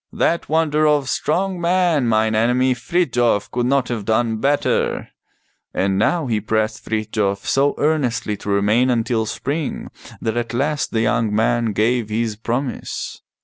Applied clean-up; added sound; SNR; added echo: none; none; none; none.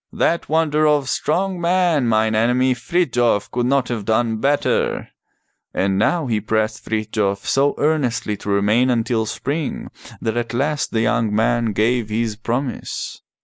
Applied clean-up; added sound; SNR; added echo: neural mask model Resemble Enhance denoiser.